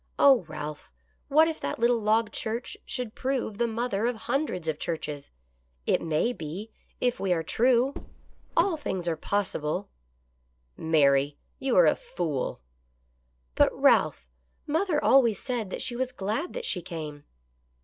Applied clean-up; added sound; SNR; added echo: neural separator model SepFormer DNS4.